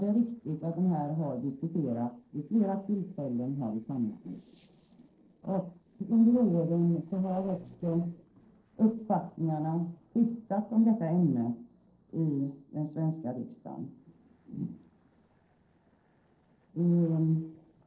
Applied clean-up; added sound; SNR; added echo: neural separator model SepFormer DNS4.